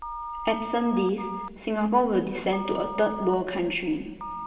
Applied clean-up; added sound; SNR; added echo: none; Telephone; 10 dB; reverberation time 1.7 s.